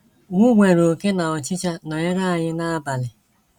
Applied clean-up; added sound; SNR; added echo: none; none; none; none.